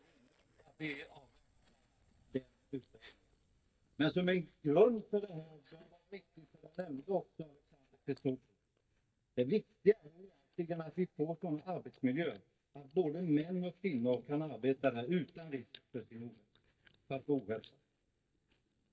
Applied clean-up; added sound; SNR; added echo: neural mask model DeepFilterNet 3.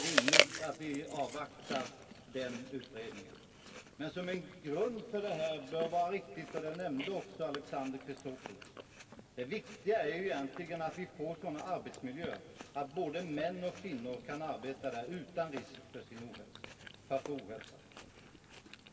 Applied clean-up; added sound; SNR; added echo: none; Chewing, mastication; 2 dB; reverberation time 2.6 s.